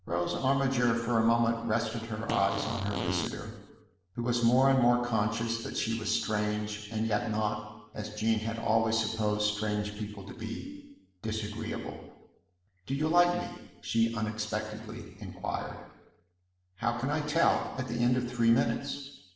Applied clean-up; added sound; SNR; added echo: none; Fart; 6 dB; reverberation time 1.0 s.